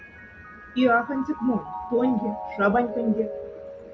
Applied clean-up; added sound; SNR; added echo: none; Mallet percussion; 10 dB; none.